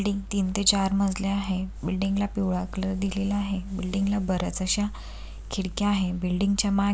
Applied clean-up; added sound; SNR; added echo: none; none; none; none.